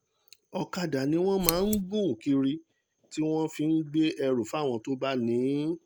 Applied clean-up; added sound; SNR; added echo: none; Scissors; 3 dB; none.